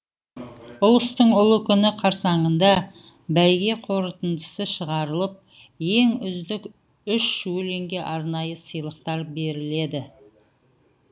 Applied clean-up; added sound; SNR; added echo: none; none; none; none.